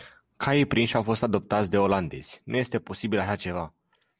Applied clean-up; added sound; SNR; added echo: none; none; none; none.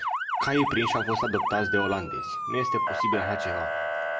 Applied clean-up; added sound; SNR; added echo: none; Motor vehicle (road) / Siren; -1 dB; reverberation time 0.9 s.